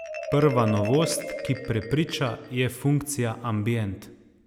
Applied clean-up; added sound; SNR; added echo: none; Marimba, xylophone; 11 dB; none.